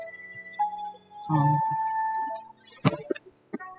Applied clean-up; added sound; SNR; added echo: classical method spectral subtraction.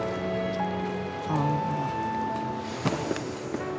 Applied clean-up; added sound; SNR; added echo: none; Chewing, mastication; 13 dB; none.